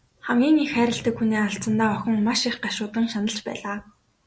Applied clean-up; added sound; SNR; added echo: none; none; none; none.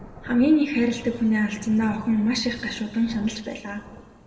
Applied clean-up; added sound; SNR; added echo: none; Thunder / Rain; 19 dB; reverberation time 1.4 s.